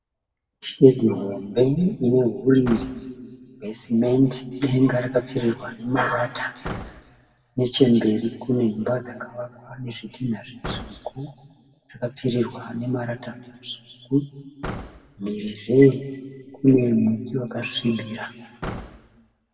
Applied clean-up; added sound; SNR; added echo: none; Slam / Car; 19 dB; reverberation time 1.8 s.